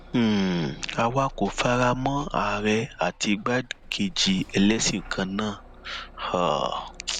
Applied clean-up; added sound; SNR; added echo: none; Engine starting / Bus; 17 dB; none.